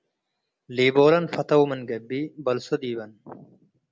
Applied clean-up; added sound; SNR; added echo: none; none; none; none.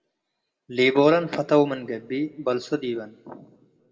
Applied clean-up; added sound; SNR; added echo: none; none; none; reverberation time 0.5 s.